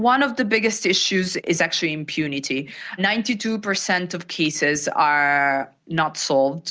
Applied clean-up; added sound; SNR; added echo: none; none; none; none.